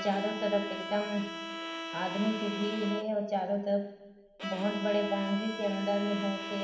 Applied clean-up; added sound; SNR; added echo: none; Bowed string instrument; 8 dB; reverberation time 1.2 s.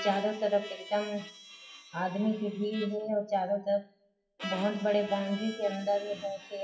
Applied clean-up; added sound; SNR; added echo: classical method WPE with log-MMSE.